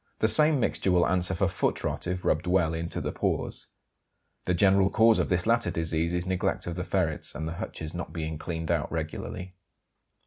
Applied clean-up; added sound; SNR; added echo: none; none; none; none.